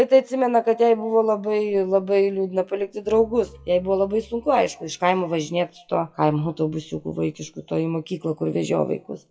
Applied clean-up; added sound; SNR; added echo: classical method WPE with log-MMSE.